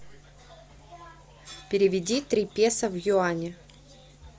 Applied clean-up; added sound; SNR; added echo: none; none; none; none.